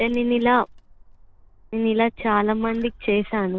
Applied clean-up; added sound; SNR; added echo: none; Tearing / Wood; 19 dB; none.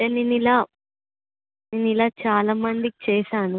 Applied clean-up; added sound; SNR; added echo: none; none; none; none.